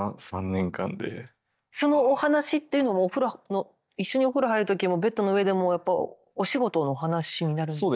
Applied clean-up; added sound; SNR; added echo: neural mask model DeepFilterNet 3.